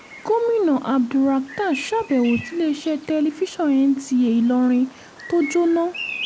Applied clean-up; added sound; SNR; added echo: none; Bird vocalization, bird call, bird song; 16 dB; none.